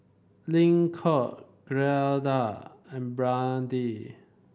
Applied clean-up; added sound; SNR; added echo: none; none; none; none.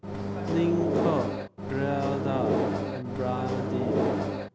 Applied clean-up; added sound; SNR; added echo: none; Microwave oven; -3 dB; none.